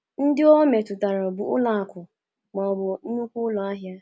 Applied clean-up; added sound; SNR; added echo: none; none; none; none.